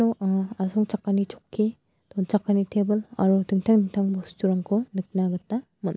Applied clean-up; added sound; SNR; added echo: none; none; none; none.